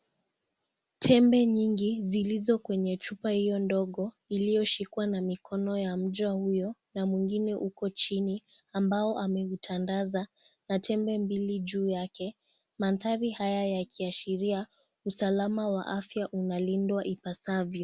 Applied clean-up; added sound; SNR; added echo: none; none; none; none.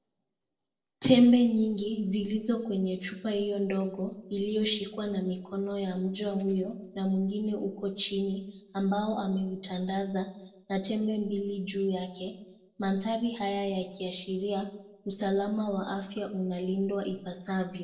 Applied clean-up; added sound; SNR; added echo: neural separator model SepFormer DNS4.